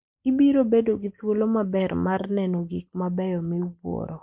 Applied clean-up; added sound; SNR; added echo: neural mask model Resemble Enhance denoiser.